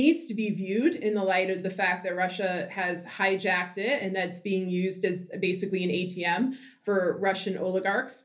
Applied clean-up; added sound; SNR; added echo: none; none; none; reverberation time 0.3 s.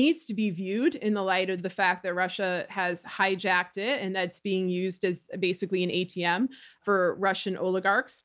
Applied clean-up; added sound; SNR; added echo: none; none; none; none.